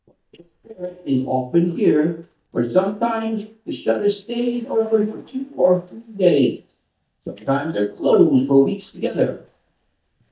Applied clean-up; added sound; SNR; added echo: neural mask model DeepFilterNet 3.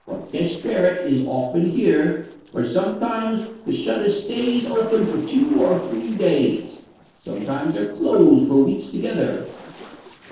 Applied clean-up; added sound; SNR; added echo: neural separator model SepFormer DNS4.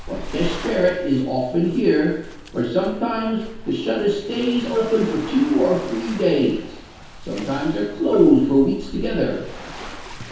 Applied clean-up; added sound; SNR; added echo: none; Waves, surf; 14 dB; reverberation time 0.8 s.